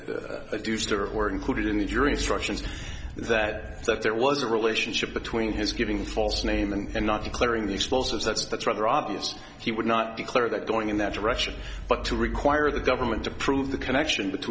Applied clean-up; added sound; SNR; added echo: none; Thunder / Wind; 10 dB; none.